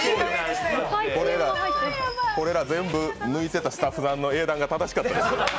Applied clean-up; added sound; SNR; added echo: none; Chirp, tweet; 20 dB; none.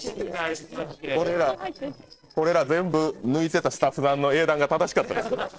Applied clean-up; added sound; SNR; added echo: neural separator model SepFormer DNS4.